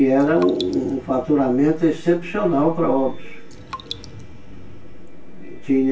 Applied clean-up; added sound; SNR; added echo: none; Raindrop; 19 dB; reverberation time 0.2 s.